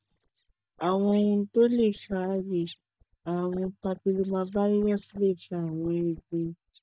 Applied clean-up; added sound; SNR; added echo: neural mask model DeepFilterNet 3.